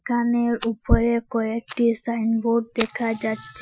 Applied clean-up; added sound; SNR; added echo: classical method Wiener filter.